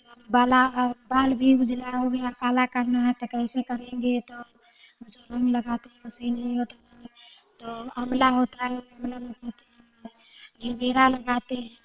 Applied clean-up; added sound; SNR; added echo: neural separator model SepFormer WHAM!.